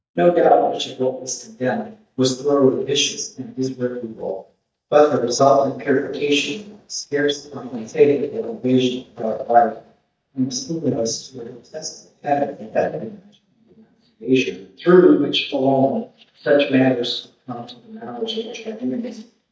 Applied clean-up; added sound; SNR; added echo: neural mask model DeepFilterNet 3.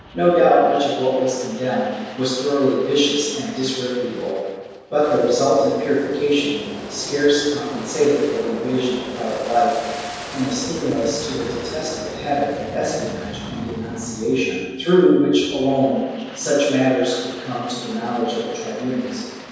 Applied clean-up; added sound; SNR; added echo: none; Aircraft; 14 dB; reverberation time 1.2 s.